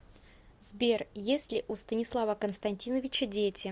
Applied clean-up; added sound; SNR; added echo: none; none; none; none.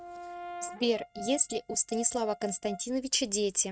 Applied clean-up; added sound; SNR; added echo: neural mask model RNNoise.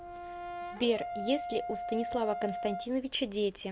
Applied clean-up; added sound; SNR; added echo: none; Brass instrument; 8 dB; none.